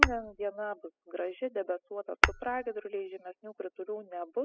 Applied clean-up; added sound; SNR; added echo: classical method spectral subtraction.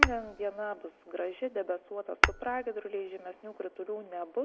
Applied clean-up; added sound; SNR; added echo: none; Tap / Hammer; -2 dB; none.